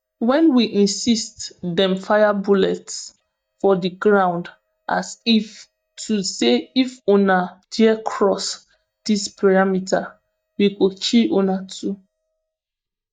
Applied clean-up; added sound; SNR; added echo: neural mask model DeepFilterNet 3.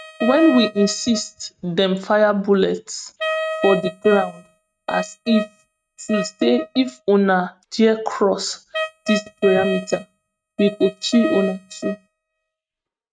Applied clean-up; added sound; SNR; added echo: neural mask model RNNoise.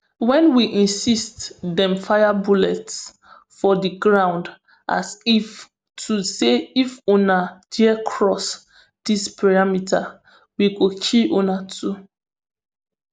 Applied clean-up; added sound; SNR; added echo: none; none; none; none.